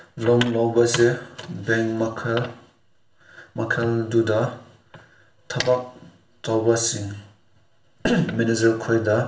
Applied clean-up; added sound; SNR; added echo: none; none; none; reverberation time 0.4 s.